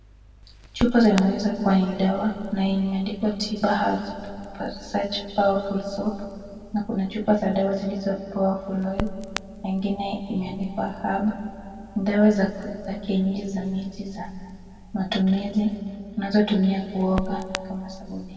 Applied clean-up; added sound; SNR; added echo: none; Crackle; 15 dB; reverberation time 2.0 s.